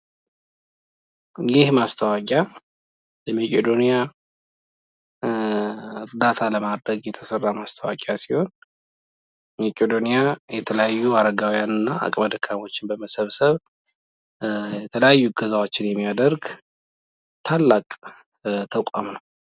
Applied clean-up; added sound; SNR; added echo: none; none; none; none.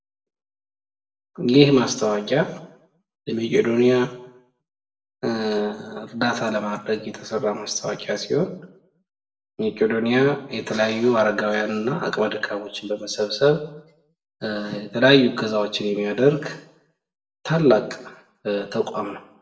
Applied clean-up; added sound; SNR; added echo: none; none; none; reverberation time 0.5 s.